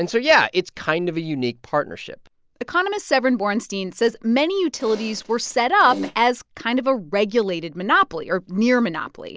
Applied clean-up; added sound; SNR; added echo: none; Fart; 13 dB; none.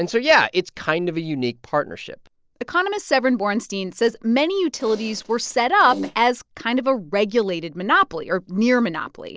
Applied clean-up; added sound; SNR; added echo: neural separator model SepFormer DNS4.